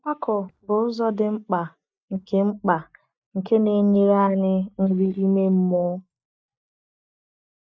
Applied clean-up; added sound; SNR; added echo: neural mask model DeepFilterNet 3.